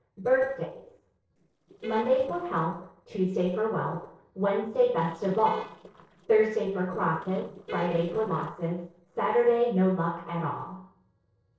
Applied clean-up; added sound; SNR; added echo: neural separator model SepFormer DNS4.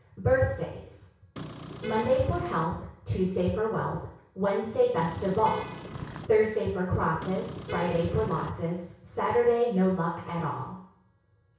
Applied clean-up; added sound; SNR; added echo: none; Vehicle horn, car horn, honking; 10 dB; reverberation time 0.6 s.